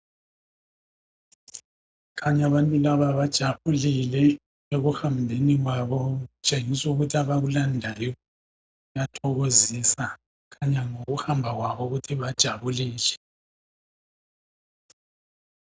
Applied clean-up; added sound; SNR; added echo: none; none; none; none.